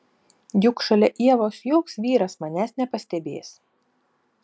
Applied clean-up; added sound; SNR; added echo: none; none; none; none.